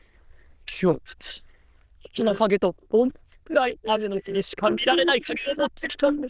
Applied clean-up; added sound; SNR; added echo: neural diffusion model UNIVERSE++.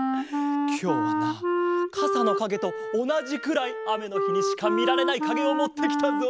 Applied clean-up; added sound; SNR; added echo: none; Wind instrument, woodwind instrument; -2 dB; none.